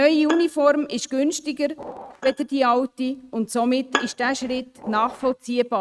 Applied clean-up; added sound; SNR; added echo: neural mask model RNNoise.